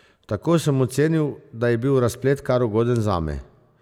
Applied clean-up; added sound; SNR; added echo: none; none; none; none.